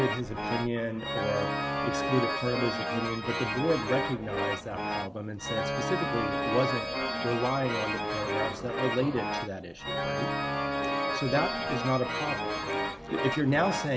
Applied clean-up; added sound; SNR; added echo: none; Organ; 0 dB; none.